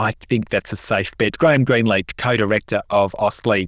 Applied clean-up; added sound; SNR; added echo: neural diffusion model UNIVERSE++.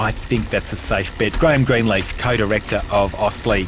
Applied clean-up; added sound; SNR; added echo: none; Bicycle; 9 dB; none.